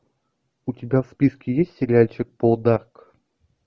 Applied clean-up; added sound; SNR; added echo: none; none; none; none.